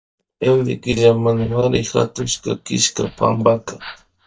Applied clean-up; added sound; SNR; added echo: neural mask model DeepFilterNet 3.